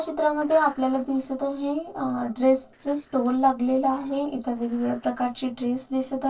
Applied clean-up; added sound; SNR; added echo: neural separator model SepFormer DNS4.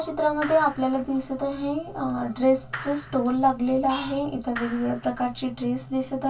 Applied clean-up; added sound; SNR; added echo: none; Clapping; 15 dB; reverberation time 0.1 s.